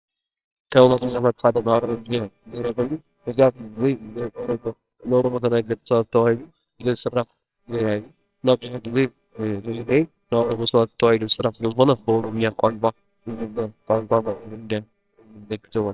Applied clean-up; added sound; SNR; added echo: neural separator model SepFormer WHAMR!.